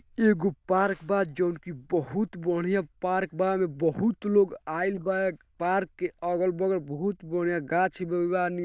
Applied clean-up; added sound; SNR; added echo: neural diffusion model UNIVERSE++.